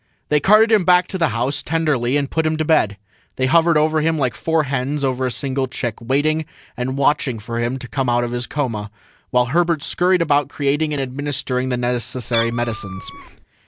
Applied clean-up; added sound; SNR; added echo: none; Meow; 10 dB; none.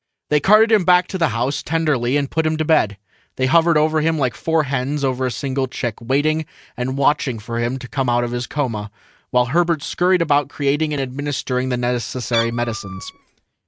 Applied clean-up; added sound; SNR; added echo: neural mask model RNNoise.